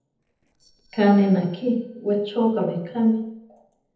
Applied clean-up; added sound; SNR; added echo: neural separator model SepFormer DNS4.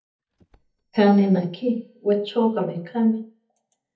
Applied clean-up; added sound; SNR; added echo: neural mask model DeepFilterNet 3.